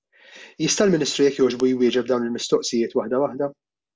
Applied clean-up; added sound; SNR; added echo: none; none; none; none.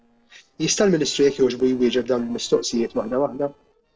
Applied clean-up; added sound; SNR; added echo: neural separator model SepFormer DNS4.